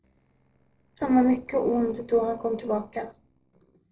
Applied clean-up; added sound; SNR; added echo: neural separator model SepFormer DNS4.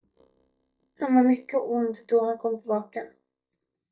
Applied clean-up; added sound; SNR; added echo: neural mask model DeepFilterNet 3.